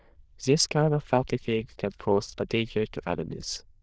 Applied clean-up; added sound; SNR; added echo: neural diffusion model UNIVERSE++.